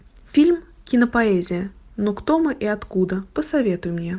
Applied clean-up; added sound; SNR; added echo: none; none; none; none.